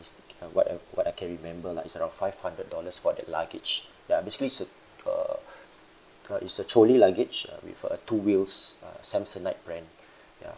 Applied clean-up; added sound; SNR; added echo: none; none; none; none.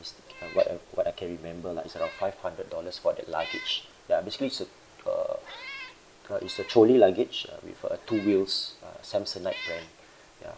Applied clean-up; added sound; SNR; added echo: none; Meow; 18 dB; none.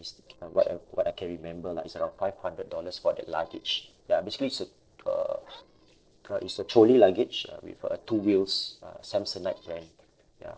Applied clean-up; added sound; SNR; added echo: neural separator model SepFormer DNS4.